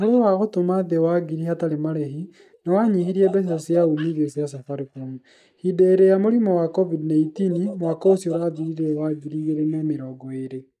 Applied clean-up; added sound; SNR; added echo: neural mask model DeepFilterNet 3.